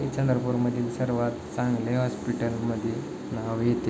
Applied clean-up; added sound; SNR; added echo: none; none; none; none.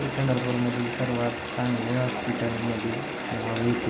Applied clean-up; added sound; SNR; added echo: none; Bathtub (filling or washing); 6 dB; none.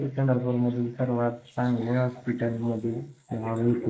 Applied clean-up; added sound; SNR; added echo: neural mask model Resemble Enhance denoiser.